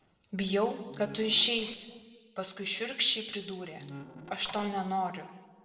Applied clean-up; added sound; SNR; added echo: neural separator model SepFormer DNS4.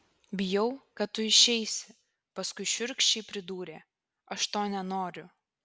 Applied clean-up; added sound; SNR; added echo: none; none; none; none.